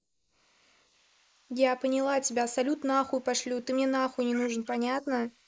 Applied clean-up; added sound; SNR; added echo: neural mask model Resemble Enhance denoiser.